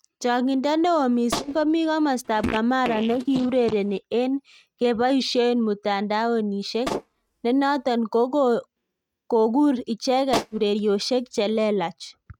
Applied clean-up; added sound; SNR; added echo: neural mask model RNNoise.